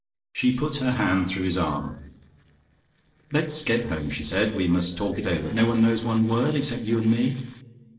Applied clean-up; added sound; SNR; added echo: neural separator model SepFormer DNS4.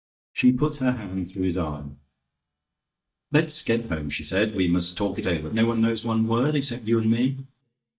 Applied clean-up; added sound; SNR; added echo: neural mask model DeepFilterNet 3.